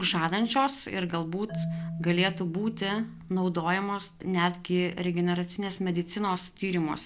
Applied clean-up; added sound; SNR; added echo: none; Marimba, xylophone; 13 dB; none.